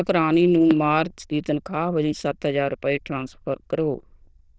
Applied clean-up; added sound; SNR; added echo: neural diffusion model UNIVERSE++.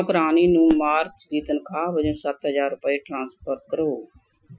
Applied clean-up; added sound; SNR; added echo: classical method Wiener filter.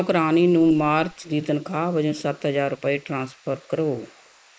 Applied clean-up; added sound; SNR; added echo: neural mask model Resemble Enhance denoiser.